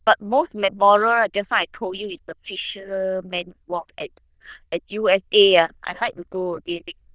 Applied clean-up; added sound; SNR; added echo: neural diffusion model UNIVERSE++.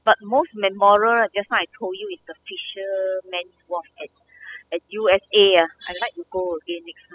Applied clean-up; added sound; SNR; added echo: classical method spectral subtraction.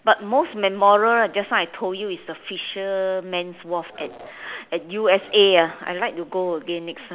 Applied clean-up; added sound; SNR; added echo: none; none; none; none.